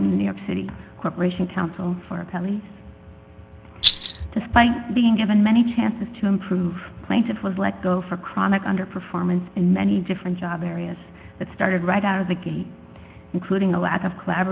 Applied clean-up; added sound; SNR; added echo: none; Rattle; 0 dB; none.